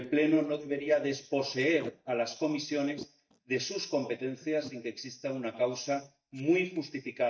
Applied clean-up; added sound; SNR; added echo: neural mask model DeepFilterNet 3.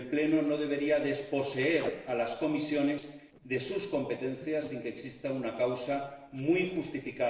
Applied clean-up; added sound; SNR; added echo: neural separator model SepFormer DNS4.